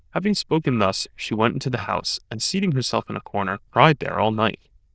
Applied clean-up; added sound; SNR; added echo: neural diffusion model UNIVERSE++.